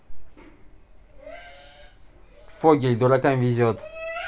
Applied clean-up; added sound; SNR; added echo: none; none; none; none.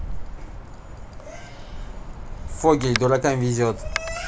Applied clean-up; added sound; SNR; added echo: none; Wind; 8 dB; none.